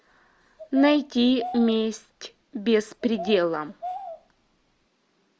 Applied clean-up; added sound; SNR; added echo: none; Bird vocalization, bird call, bird song; 14 dB; none.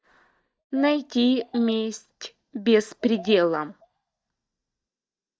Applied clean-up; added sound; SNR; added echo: neural mask model DeepFilterNet 3.